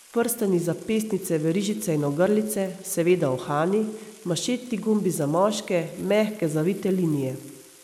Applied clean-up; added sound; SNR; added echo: neural mask model Resemble Enhance denoiser.